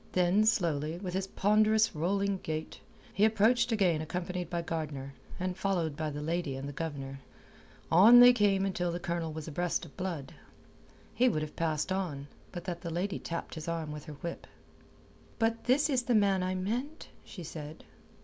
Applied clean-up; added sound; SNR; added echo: none; none; none; none.